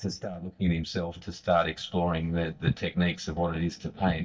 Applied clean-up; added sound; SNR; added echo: neural mask model DeepFilterNet 3.